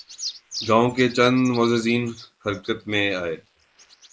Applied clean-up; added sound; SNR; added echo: neural mask model Resemble Enhance denoiser.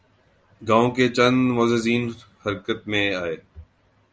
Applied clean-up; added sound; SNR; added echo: none; none; none; none.